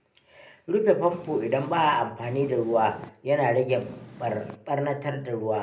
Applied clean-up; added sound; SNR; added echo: none; Purr; 17 dB; reverberation time 0.5 s.